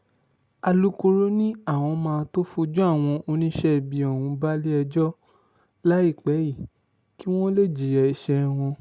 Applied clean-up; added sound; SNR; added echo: none; none; none; none.